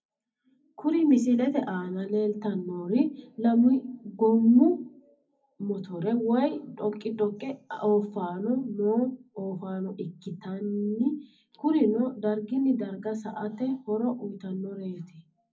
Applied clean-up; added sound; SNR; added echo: none; none; none; reverberation time 0.4 s.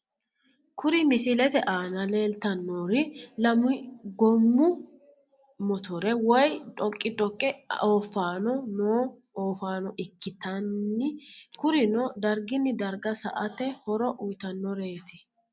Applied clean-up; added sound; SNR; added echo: none; none; none; none.